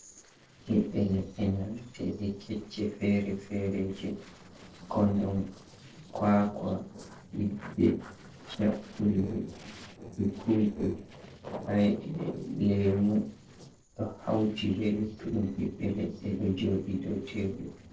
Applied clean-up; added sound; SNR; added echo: neural separator model SepFormer DNS4.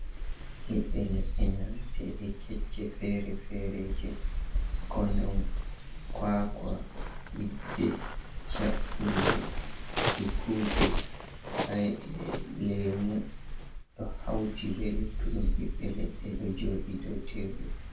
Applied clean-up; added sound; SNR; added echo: none; Waves, surf; -3 dB; reverberation time 0.3 s.